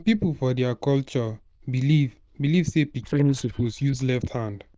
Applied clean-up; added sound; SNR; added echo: neural diffusion model UNIVERSE++.